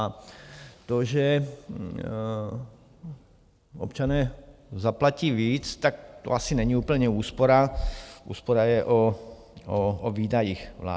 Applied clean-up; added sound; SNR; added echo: none; none; none; none.